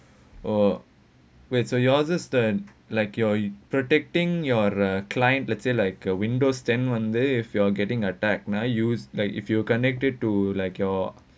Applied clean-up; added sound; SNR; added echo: none; none; none; none.